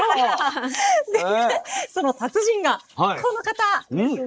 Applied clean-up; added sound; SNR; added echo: neural mask model Resemble Enhance denoiser.